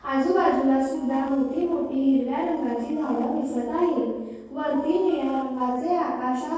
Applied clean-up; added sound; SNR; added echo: neural separator model SepFormer DNS4.